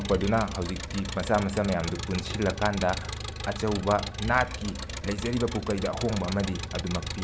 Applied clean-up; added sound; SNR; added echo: none; Engine; 6 dB; none.